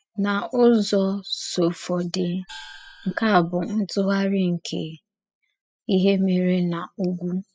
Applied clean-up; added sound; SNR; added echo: classical method spectral subtraction.